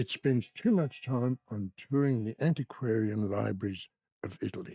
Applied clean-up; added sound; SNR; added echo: neural mask model DeepFilterNet 3.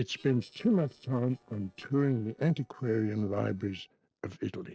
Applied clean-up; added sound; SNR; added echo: neural separator model SepFormer DNS4.